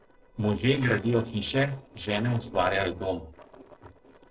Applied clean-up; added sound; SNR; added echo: neural separator model SepFormer DNS4.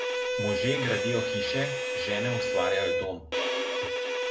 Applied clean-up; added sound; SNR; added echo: none; Bowed string instrument; -3 dB; reverberation time 0.2 s.